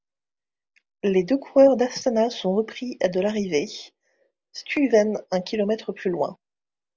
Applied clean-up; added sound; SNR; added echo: none; none; none; none.